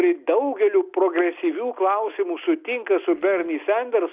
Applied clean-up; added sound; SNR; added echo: neural mask model Resemble Enhance denoiser.